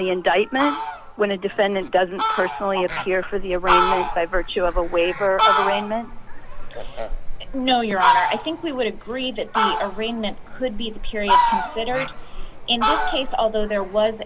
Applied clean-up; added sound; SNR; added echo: none; Fowl; 0 dB; none.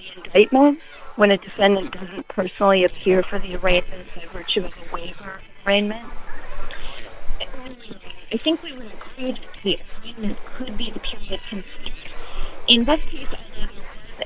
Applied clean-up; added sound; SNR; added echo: neural separator model SepFormer WHAM!.